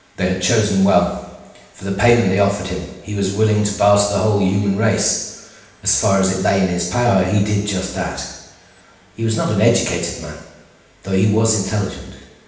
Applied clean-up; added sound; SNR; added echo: none; none; none; reverberation time 0.9 s.